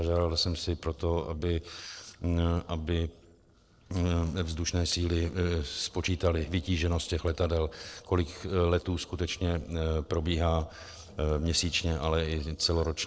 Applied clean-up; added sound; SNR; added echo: neural separator model SepFormer DNS4.